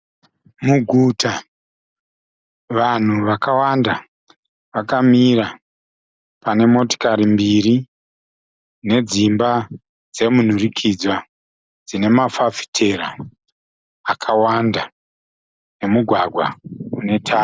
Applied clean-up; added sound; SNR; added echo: none; none; none; none.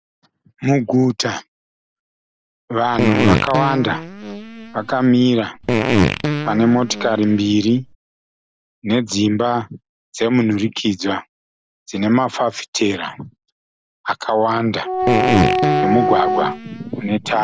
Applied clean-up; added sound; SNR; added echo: none; Fart + Wind instrument, woodwind instrument; 0 dB; none.